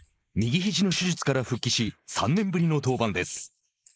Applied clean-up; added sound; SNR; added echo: neural mask model Resemble Enhance denoiser.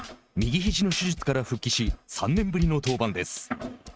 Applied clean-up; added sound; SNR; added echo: neural mask model RNNoise.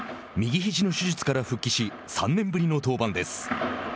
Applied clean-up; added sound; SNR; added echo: none; none; none; none.